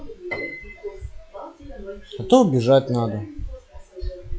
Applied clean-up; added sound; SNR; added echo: classical method log-MMSE.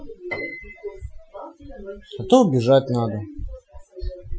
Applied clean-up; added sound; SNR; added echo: classical method Wiener filter.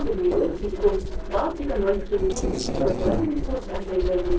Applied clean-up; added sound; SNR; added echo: neural separator model SepFormer DNS4.